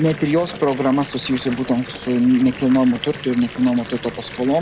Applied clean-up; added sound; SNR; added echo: none; Fill (with liquid) / Bathtub (filling or washing) / Water tap, faucet; 15 dB; none.